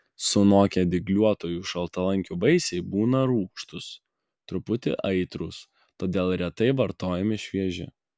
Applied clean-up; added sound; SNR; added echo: none; none; none; none.